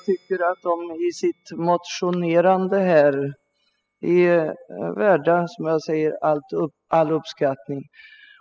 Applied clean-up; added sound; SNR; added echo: classical method spectral subtraction.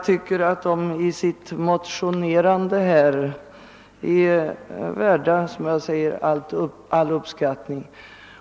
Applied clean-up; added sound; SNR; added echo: none; none; none; none.